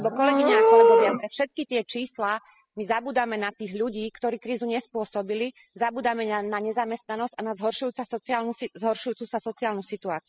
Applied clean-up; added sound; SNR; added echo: classical method spectral subtraction.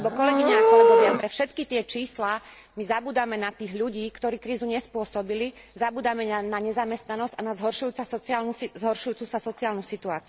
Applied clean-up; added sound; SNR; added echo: none; Livestock, farm animals, working animals; -1 dB; none.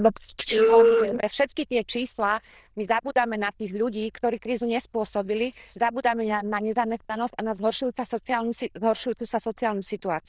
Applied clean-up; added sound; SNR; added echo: neural diffusion model UNIVERSE++.